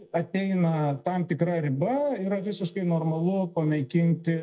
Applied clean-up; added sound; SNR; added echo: neural mask model DeepFilterNet 3.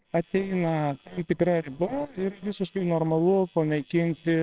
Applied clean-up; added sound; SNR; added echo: neural separator model SepFormer WHAMR!.